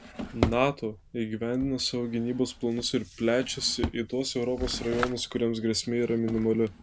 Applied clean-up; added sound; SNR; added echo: none; Drawer open or close; 9 dB; none.